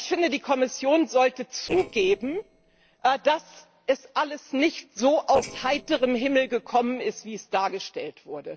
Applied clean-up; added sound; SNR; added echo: neural separator model SepFormer DNS4.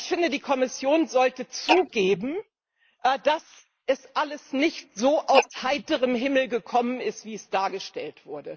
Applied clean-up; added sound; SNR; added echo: neural mask model Resemble Enhance denoiser.